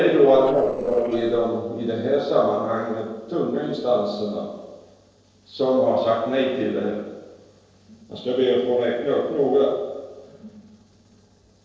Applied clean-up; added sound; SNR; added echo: neural separator model SepFormer DNS4.